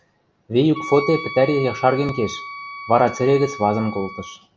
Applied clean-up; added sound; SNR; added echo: none; Wind instrument, woodwind instrument; 13 dB; none.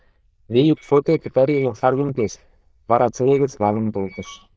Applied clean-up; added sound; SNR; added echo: neural diffusion model UNIVERSE++.